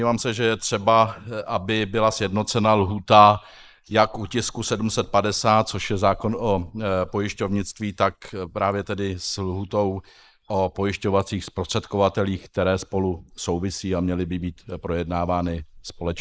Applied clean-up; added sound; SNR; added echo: neural mask model Resemble Enhance denoiser.